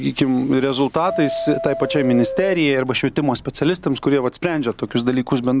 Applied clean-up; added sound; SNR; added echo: none; Subway, metro, underground; 12 dB; none.